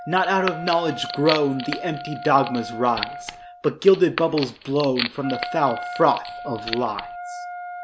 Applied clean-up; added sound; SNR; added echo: none; Wind instrument, woodwind instrument + Wood; 9 dB; none.